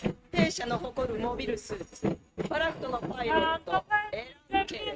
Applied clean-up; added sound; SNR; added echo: neural mask model RNNoise.